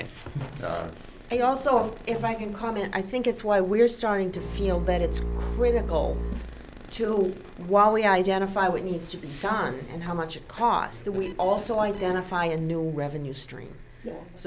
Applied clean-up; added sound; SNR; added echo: none; Bowed string instrument; 4 dB; none.